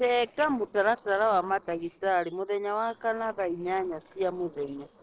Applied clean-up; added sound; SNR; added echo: neural separator model SepFormer DNS4.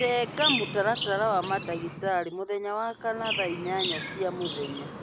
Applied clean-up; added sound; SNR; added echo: none; Chirp, tweet; 5 dB; none.